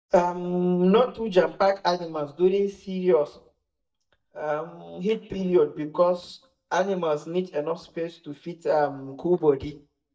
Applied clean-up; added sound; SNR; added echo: neural mask model DeepFilterNet 3.